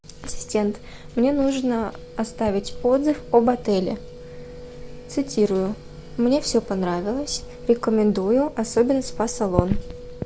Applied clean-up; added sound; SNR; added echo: none; none; none; none.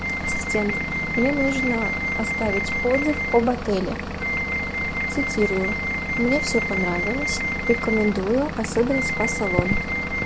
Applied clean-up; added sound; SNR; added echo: none; Wind instrument, woodwind instrument + Engine / Vehicle; 1 dB; none.